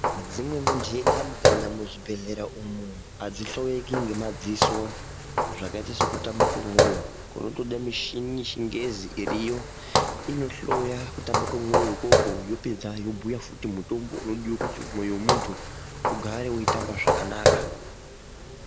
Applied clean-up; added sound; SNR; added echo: none; Walk, footsteps; -4 dB; none.